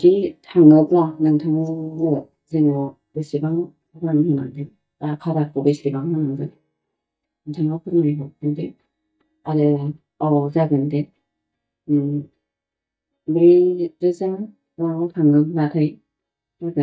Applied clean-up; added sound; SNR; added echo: neural mask model DeepFilterNet 3.